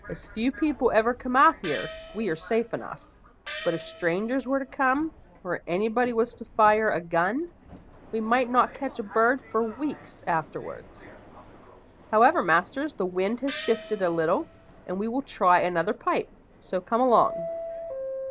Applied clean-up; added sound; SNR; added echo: none; Subway, metro, underground + Gong; 15 dB; none.